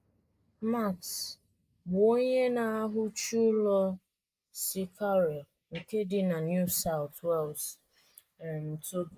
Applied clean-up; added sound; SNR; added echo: neural mask model Resemble Enhance denoiser.